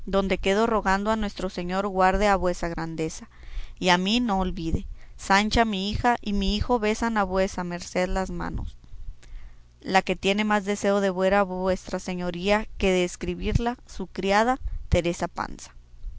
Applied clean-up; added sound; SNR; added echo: none; none; none; none.